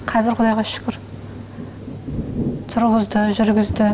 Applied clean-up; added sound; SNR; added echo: none; Thunder; 10 dB; none.